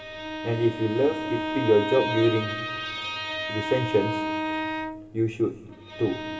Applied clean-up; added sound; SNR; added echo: none; Bowed string instrument; 4 dB; reverberation time 2.1 s.